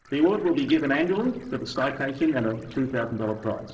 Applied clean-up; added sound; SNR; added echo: neural separator model SepFormer DNS4.